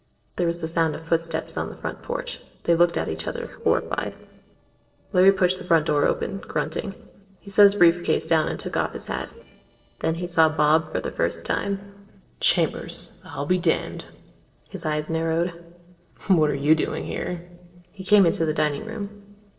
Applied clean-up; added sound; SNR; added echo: neural separator model SepFormer DNS4.